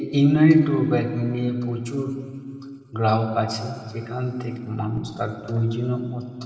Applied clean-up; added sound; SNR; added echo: none; none; none; reverberation time 2.7 s.